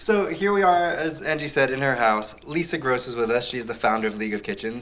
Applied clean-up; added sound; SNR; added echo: none; none; none; none.